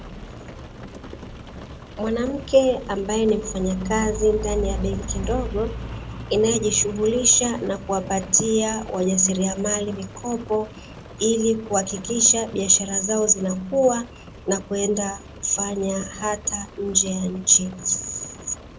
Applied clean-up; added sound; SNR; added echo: none; Rain; 12 dB; none.